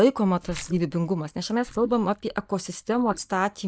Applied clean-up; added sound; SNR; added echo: neural mask model DeepFilterNet 3.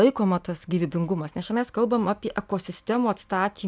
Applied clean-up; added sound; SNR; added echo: none; none; none; none.